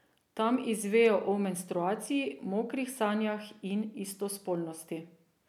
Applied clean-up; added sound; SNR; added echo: none; none; none; none.